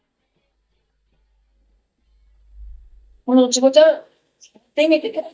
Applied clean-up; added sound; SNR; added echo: neural mask model DeepFilterNet 3.